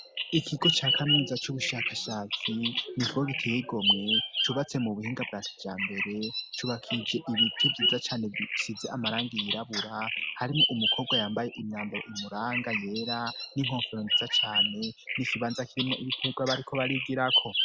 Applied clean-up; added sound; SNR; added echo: none; Bird vocalization, bird call, bird song; -1 dB; none.